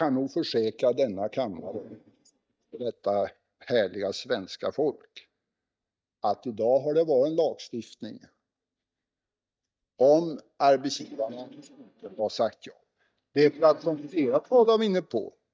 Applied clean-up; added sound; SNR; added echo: neural mask model DeepFilterNet 3.